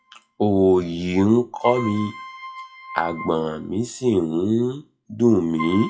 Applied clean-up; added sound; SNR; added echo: classical method WPE with log-MMSE.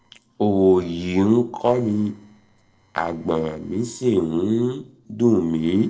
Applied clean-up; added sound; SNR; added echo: neural separator model SepFormer DNS4.